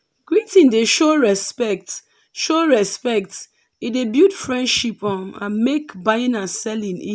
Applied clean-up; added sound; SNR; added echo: none; none; none; none.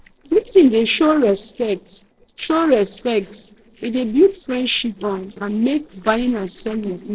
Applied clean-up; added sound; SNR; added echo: neural separator model SepFormer DNS4.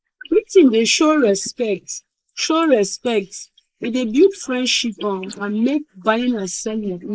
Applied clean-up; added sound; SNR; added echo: neural mask model Resemble Enhance denoiser.